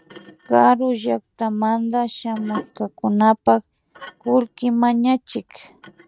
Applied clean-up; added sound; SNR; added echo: neural mask model RNNoise.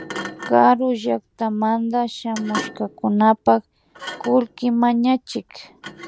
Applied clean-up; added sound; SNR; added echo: none; Thump, thud; 15 dB; none.